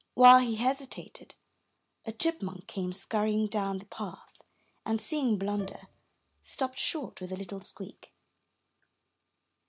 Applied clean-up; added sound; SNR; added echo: none; Bowed string instrument; 19 dB; none.